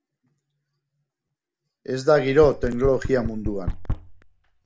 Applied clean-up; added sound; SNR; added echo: none; Knock; 6 dB; none.